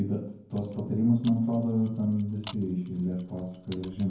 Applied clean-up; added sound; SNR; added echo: none; Mechanisms; 19 dB; reverberation time 0.9 s.